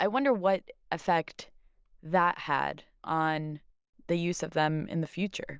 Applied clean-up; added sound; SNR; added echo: none; none; none; none.